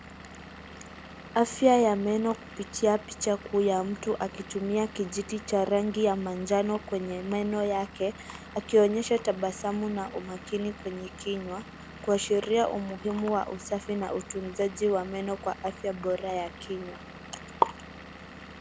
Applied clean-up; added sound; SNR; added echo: none; Engine / Vehicle; 16 dB; none.